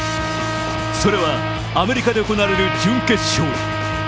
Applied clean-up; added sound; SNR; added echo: none; Trumpet; 5 dB; none.